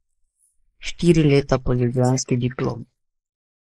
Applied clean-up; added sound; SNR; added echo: neural mask model Resemble Enhance denoiser.